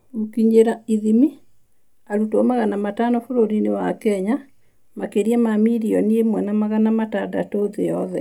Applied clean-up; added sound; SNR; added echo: none; none; none; none.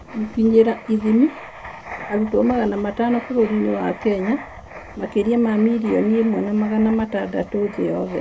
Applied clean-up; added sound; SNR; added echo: none; Writing; 16 dB; none.